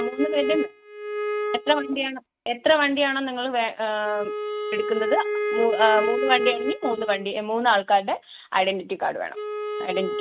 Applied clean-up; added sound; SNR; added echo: neural mask model RNNoise.